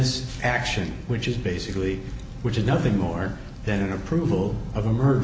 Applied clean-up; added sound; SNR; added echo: none; none; none; none.